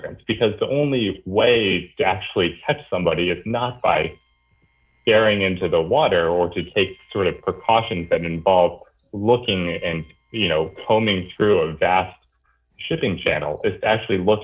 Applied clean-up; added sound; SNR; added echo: neural separator model SepFormer DNS4.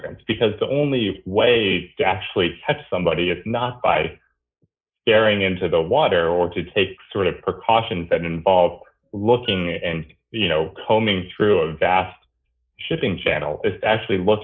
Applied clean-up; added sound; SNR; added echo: neural mask model Resemble Enhance denoiser.